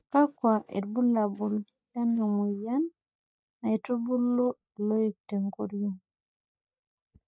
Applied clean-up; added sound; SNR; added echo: neural mask model DeepFilterNet 3.